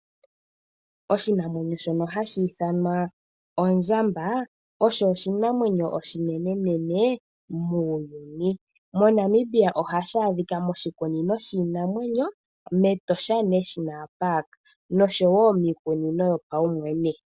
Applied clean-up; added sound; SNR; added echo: none; none; none; none.